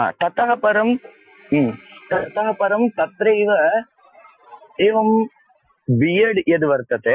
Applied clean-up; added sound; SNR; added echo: classical method Wiener filter.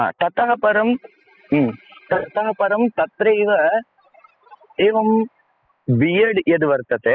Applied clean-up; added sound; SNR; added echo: classical method spectral subtraction.